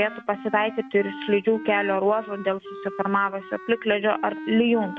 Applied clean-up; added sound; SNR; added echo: none; Wind instrument, woodwind instrument; 14 dB; none.